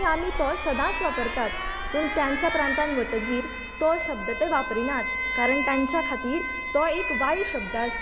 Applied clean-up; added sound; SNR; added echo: none; Alarm; 3 dB; none.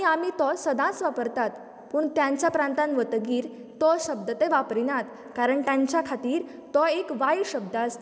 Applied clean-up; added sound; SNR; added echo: none; none; none; none.